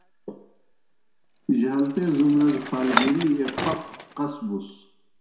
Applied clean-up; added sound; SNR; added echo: none; Bicycle; 8 dB; reverberation time 0.6 s.